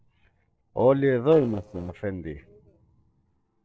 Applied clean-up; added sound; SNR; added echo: neural separator model SepFormer DNS4.